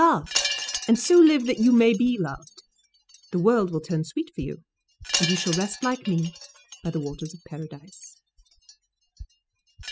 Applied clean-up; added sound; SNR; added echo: classical method spectral subtraction.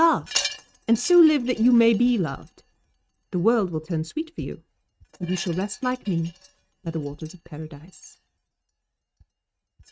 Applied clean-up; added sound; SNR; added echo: neural mask model RNNoise.